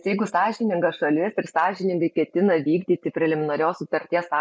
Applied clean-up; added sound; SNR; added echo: none; none; none; none.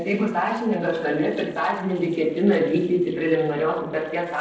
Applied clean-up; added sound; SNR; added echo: neural separator model SepFormer DNS4.